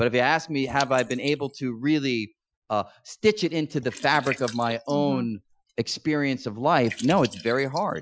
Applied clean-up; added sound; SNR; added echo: classical method Wiener filter.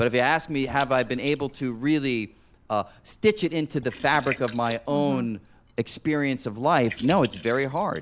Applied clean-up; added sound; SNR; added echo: none; Liquid; 17 dB; none.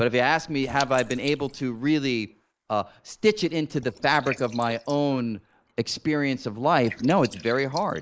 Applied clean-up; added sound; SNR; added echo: neural mask model Resemble Enhance denoiser.